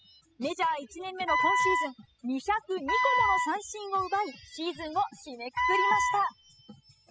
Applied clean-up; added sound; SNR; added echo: classical method spectral subtraction.